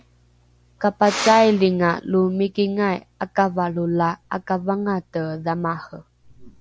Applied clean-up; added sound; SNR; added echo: none; none; none; none.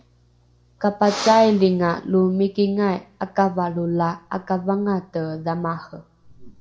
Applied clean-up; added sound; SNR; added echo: none; none; none; reverberation time 0.6 s.